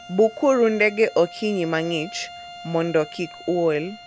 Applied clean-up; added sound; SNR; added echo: none; Bowed string instrument; 18 dB; none.